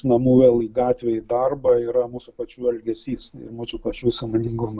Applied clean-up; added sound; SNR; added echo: none; none; none; none.